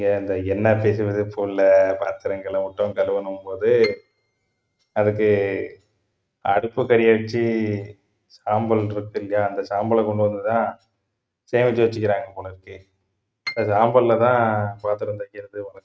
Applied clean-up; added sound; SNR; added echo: neural mask model RNNoise.